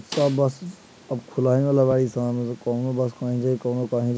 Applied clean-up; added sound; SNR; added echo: none; Snare drum; 17 dB; none.